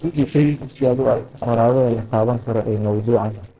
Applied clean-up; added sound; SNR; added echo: neural separator model SepFormer DNS4.